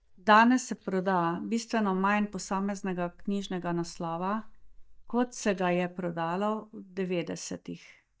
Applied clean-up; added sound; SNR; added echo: neural mask model DeepFilterNet 3.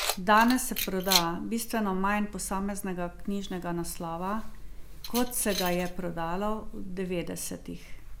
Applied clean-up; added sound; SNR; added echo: none; Keys jangling; 5 dB; none.